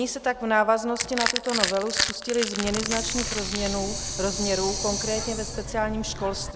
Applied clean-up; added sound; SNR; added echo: none; Hiss + Crushing; 2 dB; none.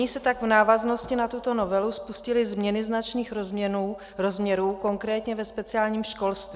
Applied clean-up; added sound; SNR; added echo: none; none; none; none.